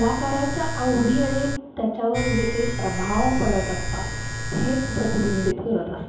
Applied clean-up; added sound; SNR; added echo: none; Domestic sounds, home sounds; 4 dB; reverberation time 2.8 s.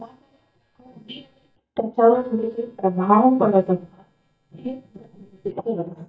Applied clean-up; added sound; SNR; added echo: neural mask model DeepFilterNet 3.